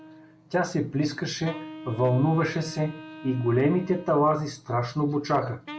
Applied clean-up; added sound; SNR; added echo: none; Wind instrument, woodwind instrument; 18 dB; none.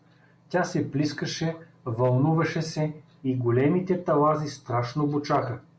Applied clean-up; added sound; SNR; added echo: none; none; none; none.